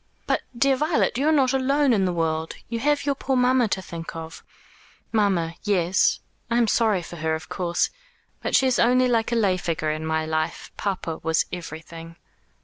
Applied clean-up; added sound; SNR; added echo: none; none; none; none.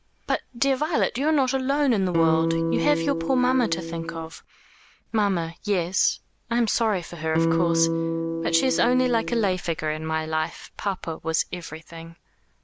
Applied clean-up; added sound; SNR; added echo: none; Electric guitar; 0 dB; none.